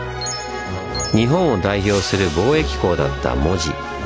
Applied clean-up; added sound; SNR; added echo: none; none; none; none.